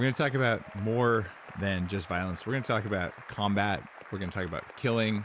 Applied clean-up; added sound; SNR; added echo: none; Applause / Cheering; 18 dB; none.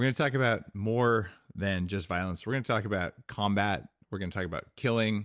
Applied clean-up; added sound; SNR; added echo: none; none; none; none.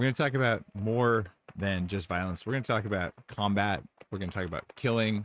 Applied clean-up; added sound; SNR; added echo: neural mask model RNNoise.